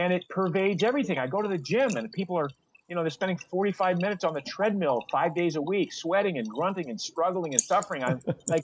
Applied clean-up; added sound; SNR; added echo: neural mask model Resemble Enhance denoiser.